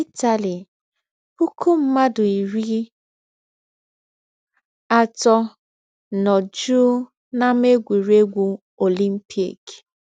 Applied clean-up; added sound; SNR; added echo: none; none; none; none.